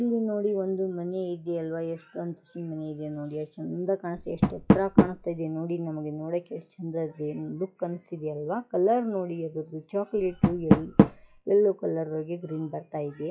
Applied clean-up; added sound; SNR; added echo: classical method log-MMSE.